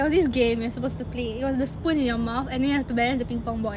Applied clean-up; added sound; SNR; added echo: none; none; none; none.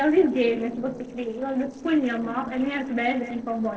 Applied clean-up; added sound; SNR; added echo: neural separator model SepFormer DNS4.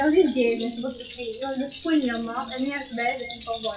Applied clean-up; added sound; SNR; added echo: classical method WPE with log-MMSE.